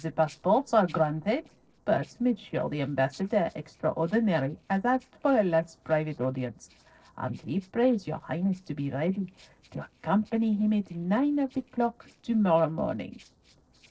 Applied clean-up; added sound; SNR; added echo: neural separator model SepFormer DNS4.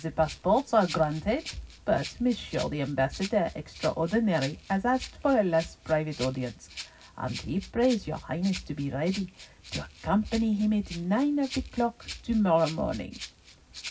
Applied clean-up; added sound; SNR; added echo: none; Rattle (instrument); 17 dB; reverberation time 0.4 s.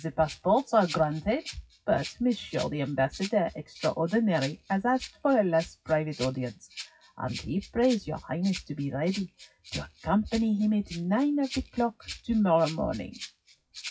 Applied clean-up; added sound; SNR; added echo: classical method WPE with log-MMSE.